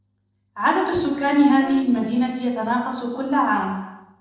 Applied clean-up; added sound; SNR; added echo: neural separator model SepFormer DNS4.